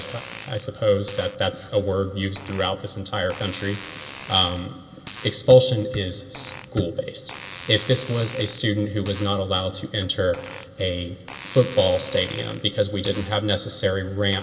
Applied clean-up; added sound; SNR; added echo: none; Fart; 17 dB; reverberation time 3.0 s.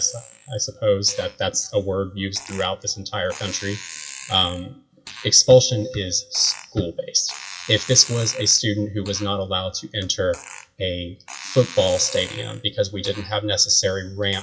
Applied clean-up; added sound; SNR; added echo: classical method WPE with log-MMSE.